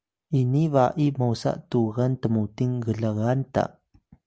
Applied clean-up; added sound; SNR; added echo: none; none; none; none.